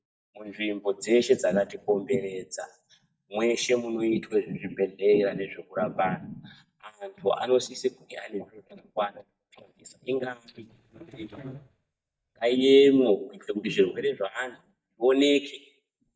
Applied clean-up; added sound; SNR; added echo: neural mask model DeepFilterNet 3.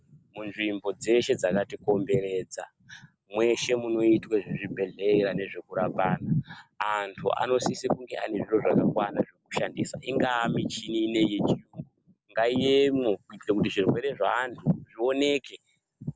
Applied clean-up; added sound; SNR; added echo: none; none; none; none.